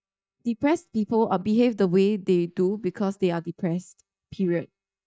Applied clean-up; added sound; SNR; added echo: neural mask model DeepFilterNet 3.